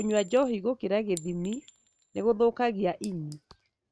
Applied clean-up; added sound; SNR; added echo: neural mask model RNNoise.